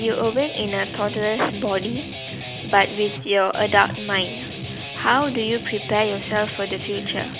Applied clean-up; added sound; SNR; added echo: none; Guitar; 9 dB; none.